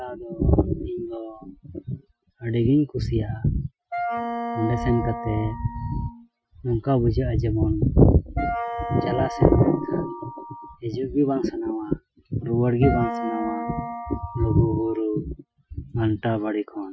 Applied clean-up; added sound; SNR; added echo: classical method Wiener filter.